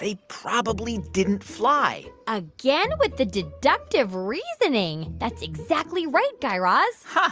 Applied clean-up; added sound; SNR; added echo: none; none; none; none.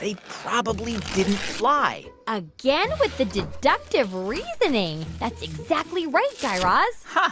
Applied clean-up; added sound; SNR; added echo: none; Tearing + Slam; 14 dB; none.